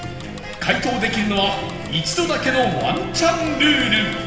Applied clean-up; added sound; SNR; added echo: none; Bicycle; 19 dB; reverberation time 1.1 s.